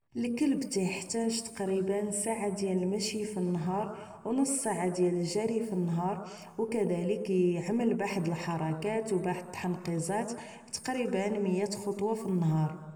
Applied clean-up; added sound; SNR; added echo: none; none; none; reverberation time 1.1 s.